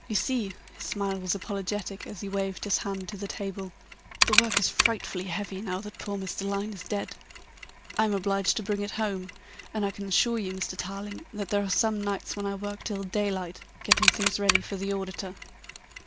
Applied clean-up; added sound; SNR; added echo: none; Mechanisms; 3 dB; none.